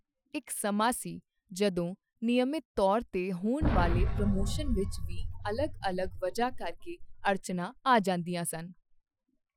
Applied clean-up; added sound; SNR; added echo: classical method Wiener filter.